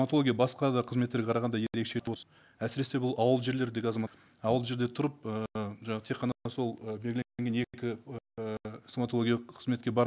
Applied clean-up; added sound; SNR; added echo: none; none; none; none.